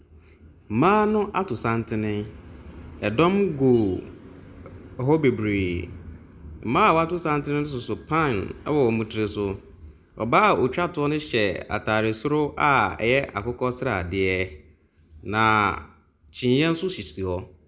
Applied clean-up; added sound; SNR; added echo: none; none; none; none.